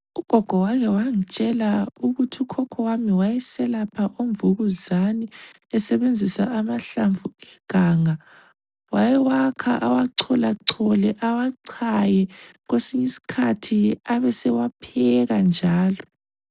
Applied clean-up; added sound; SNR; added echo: none; none; none; none.